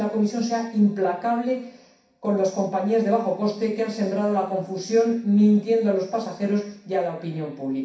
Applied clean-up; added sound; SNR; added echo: none; none; none; reverberation time 0.6 s.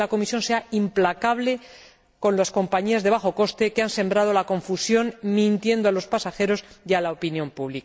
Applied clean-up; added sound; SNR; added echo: none; none; none; none.